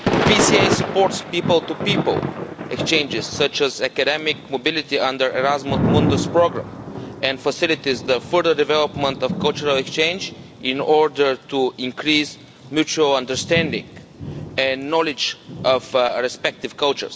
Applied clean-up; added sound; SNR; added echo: none; Thunder / Rain; 6 dB; none.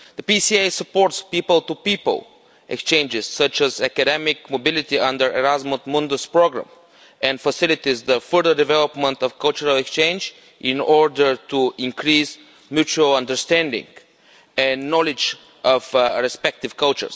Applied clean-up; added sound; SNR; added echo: none; none; none; none.